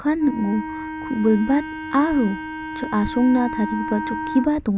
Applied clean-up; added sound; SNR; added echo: none; Wind instrument, woodwind instrument; 9 dB; none.